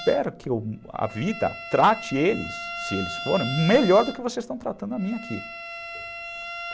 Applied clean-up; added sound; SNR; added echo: none; Bowed string instrument; 11 dB; none.